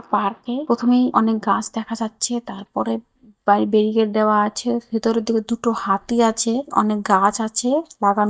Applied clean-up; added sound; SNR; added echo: neural mask model DeepFilterNet 3.